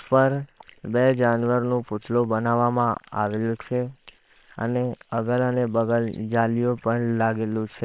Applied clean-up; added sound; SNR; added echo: neural separator model SepFormer WHAM!.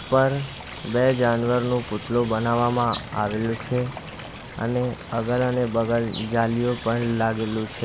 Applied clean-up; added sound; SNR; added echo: none; Water / Bird; 14 dB; none.